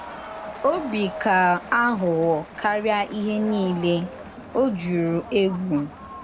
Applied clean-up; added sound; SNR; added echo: none; Crowd; 14 dB; none.